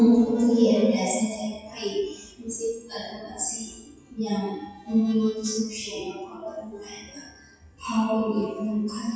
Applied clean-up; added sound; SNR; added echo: classical method WPE with log-MMSE.